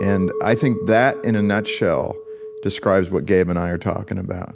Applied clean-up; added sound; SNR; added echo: none; Chink, clink; 11 dB; none.